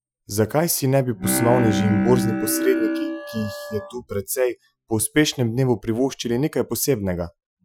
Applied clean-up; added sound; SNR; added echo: classical method Wiener filter.